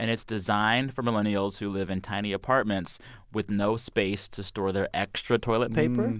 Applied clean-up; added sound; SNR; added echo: none; none; none; none.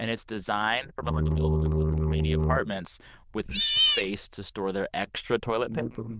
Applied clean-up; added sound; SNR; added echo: neural diffusion model UNIVERSE++.